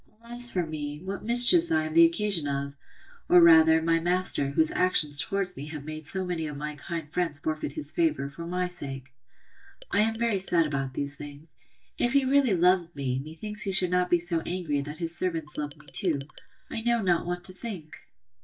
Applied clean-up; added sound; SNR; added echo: neural mask model DeepFilterNet 3.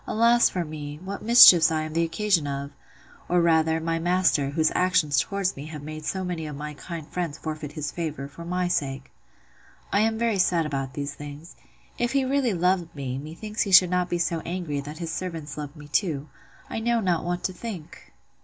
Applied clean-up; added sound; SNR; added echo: none; none; none; none.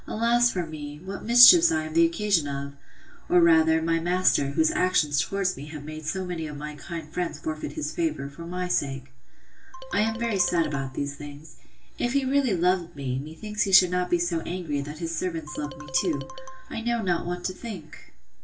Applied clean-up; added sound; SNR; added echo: none; Marimba, xylophone; 16 dB; reverberation time 0.2 s.